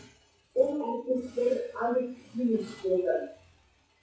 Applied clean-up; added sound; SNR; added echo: classical method WPE with log-MMSE.